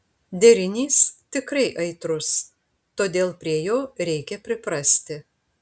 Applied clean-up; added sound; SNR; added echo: none; none; none; none.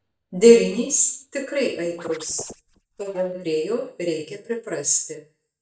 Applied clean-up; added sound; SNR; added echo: neural mask model DeepFilterNet 3.